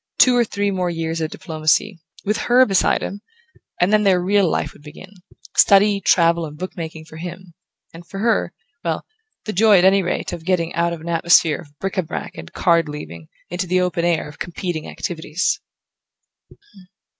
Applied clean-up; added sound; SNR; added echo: none; none; none; none.